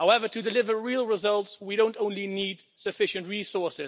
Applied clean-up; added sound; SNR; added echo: none; none; none; none.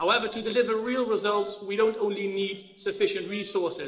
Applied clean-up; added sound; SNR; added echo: neural separator model SepFormer DNS4.